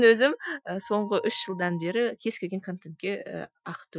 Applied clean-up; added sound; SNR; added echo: classical method Wiener filter.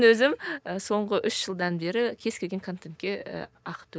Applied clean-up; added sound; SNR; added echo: none; none; none; none.